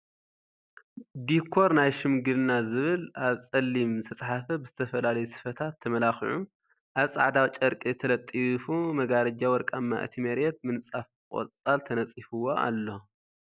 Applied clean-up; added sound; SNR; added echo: none; none; none; none.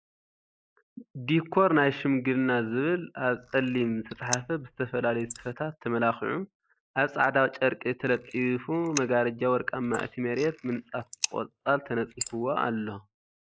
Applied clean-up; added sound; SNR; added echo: neural mask model Resemble Enhance denoiser.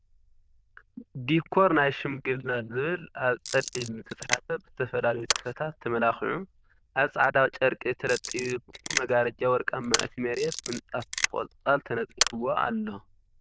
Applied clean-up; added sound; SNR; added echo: neural diffusion model UNIVERSE++.